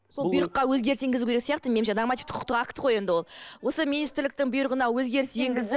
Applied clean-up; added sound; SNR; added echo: none; none; none; none.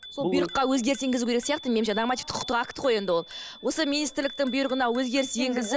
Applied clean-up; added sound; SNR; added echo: none; Bicycle bell; 17 dB; none.